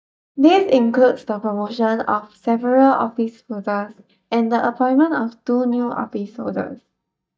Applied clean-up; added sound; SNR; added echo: neural mask model DeepFilterNet 3.